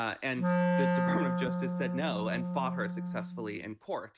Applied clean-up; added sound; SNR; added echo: neural mask model RNNoise.